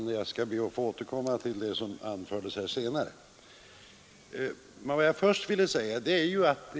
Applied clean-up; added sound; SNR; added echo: none; none; none; none.